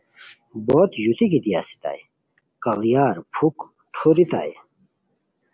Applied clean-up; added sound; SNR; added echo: none; none; none; none.